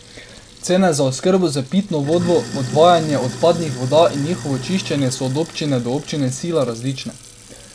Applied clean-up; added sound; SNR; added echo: none; Sink (filling or washing); 14 dB; none.